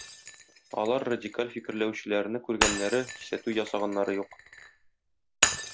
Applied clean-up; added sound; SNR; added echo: none; Shatter; 3 dB; none.